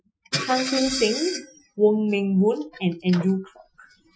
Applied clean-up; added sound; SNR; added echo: classical method Wiener filter.